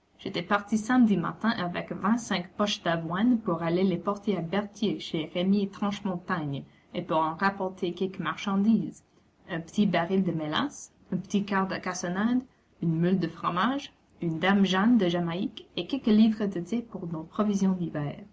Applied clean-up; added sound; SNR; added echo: none; none; none; none.